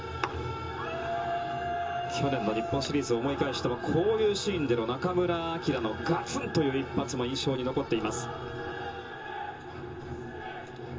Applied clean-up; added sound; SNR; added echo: none; none; none; reverberation time 0.2 s.